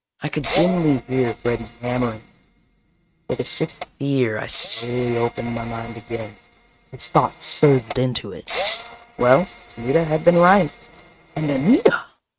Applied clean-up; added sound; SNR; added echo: neural mask model RNNoise.